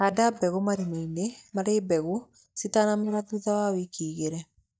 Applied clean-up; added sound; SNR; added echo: neural mask model DeepFilterNet 3.